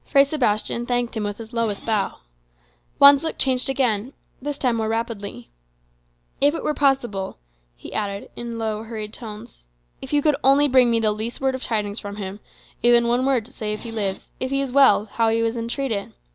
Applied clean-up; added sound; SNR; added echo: none; Screech; 15 dB; none.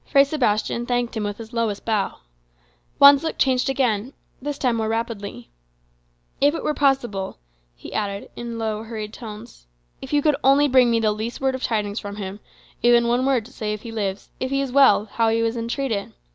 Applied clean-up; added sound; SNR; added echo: none; none; none; none.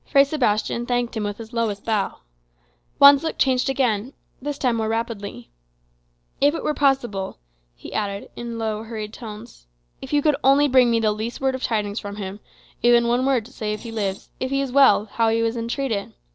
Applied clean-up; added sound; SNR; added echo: neural separator model SepFormer DNS4.